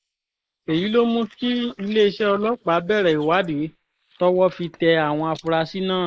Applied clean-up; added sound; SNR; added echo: neural mask model Resemble Enhance denoiser.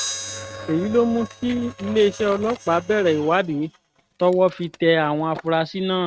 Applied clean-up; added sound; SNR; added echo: neural mask model RNNoise.